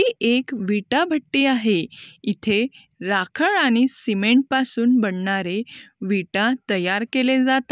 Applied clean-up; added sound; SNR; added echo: none; none; none; none.